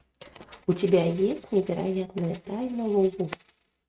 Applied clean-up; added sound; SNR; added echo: neural mask model RNNoise.